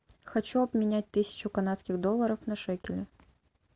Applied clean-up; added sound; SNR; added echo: none; none; none; none.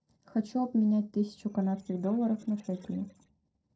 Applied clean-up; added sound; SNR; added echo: neural separator model SepFormer DNS4.